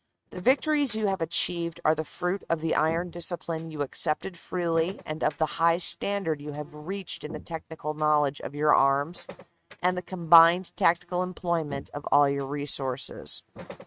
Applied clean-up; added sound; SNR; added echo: neural mask model RNNoise.